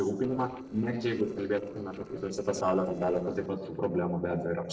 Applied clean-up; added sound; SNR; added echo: neural separator model SepFormer DNS4.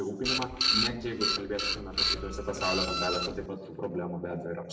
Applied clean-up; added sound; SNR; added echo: none; Printer; -4 dB; reverberation time 0.8 s.